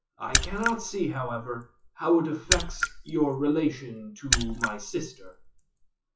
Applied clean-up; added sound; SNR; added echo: classical method WPE with log-MMSE.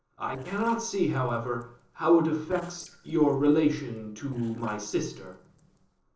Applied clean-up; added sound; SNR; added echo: neural separator model SepFormer DNS4.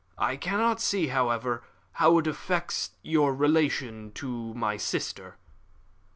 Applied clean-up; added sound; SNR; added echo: none; none; none; none.